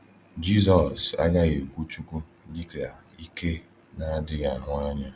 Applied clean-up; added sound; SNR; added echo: none; none; none; none.